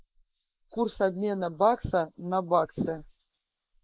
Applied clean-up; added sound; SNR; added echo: neural mask model Resemble Enhance denoiser.